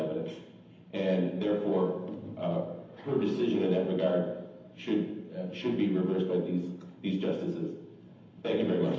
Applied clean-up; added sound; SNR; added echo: none; none; none; reverberation time 0.8 s.